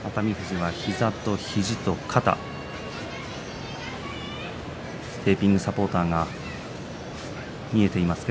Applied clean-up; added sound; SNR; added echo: none; none; none; none.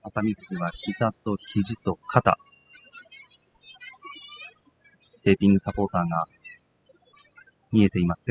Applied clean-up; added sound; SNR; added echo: classical method spectral subtraction.